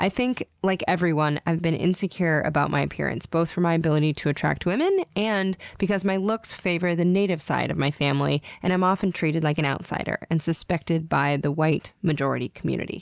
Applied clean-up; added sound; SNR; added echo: none; none; none; none.